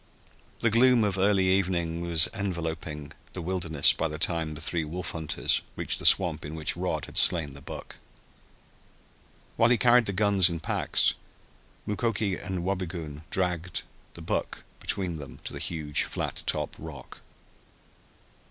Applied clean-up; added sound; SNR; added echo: none; none; none; none.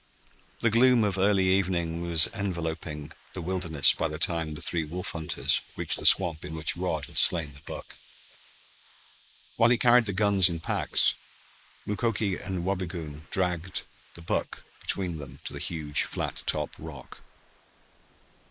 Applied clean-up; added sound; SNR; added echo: neural mask model Resemble Enhance denoiser.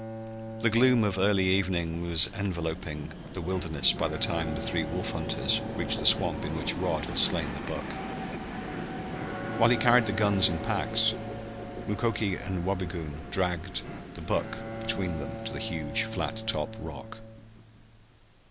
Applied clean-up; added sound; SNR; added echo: none; Bowed string instrument + Train; 6 dB; none.